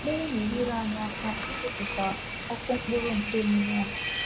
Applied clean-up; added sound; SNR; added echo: none; Rain / Train; 4 dB; none.